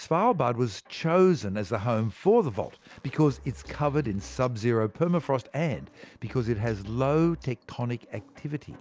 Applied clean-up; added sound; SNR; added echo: none; none; none; none.